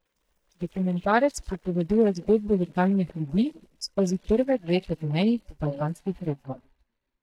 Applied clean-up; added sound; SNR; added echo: neural mask model DeepFilterNet 3.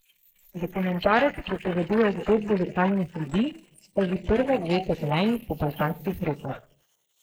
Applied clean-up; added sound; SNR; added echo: neural mask model Resemble Enhance denoiser.